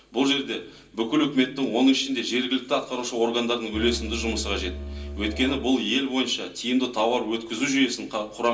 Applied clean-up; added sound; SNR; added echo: none; Musical instrument; 10 dB; reverberation time 0.3 s.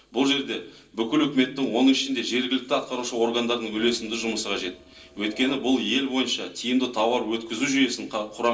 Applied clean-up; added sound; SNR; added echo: neural separator model SepFormer DNS4.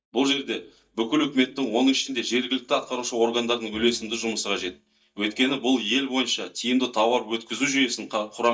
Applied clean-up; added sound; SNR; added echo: neural mask model DeepFilterNet 3.